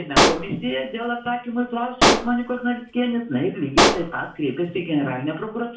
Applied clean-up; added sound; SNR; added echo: none; Explosion; -1 dB; reverberation time 0.4 s.